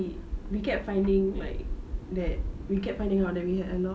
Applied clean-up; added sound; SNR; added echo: none; none; none; none.